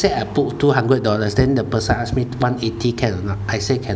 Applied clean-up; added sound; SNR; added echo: none; none; none; none.